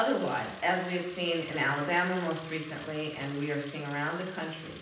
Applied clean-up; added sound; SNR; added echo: none; Bicycle; 14 dB; reverberation time 0.9 s.